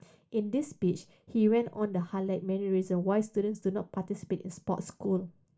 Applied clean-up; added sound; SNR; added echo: none; none; none; reverberation time 0.2 s.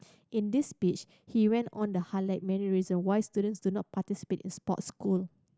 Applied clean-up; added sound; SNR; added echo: none; none; none; none.